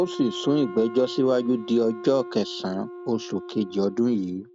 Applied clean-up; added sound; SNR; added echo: none; Wind instrument, woodwind instrument; 13 dB; none.